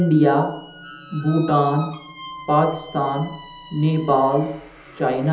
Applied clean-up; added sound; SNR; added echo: none; Squeak; 19 dB; reverberation time 1.2 s.